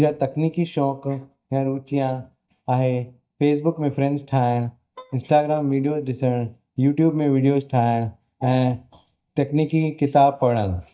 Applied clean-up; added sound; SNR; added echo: neural mask model DeepFilterNet 3.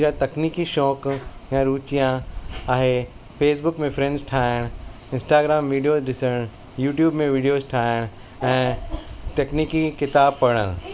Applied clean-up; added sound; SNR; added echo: none; none; none; none.